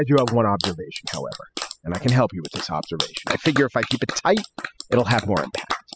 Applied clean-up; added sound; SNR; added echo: classical method spectral subtraction.